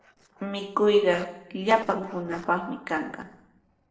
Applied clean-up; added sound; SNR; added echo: neural separator model SepFormer DNS4.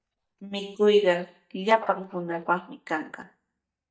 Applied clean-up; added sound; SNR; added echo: neural mask model DeepFilterNet 3.